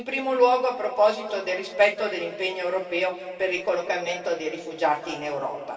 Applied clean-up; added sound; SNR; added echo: none; none; none; reverberation time 2.8 s.